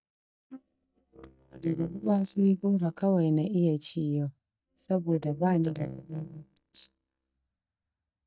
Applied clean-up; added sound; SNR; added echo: neural mask model DeepFilterNet 3.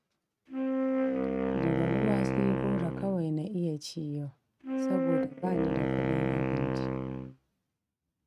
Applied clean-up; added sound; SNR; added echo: neural mask model RNNoise.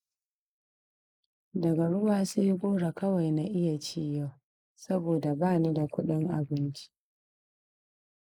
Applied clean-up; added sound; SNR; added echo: neural mask model Resemble Enhance denoiser.